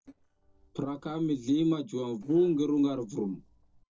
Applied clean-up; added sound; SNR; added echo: neural separator model SepFormer DNS4.